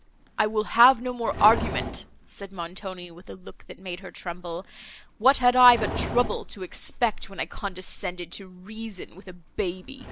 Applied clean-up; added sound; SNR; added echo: none; Livestock, farm animals, working animals; 13 dB; none.